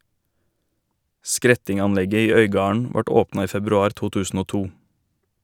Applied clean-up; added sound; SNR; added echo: none; none; none; none.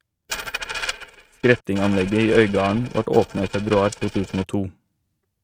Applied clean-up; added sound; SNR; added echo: neural mask model RNNoise.